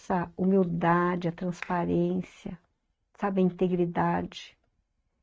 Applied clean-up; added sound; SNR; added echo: neural mask model RNNoise.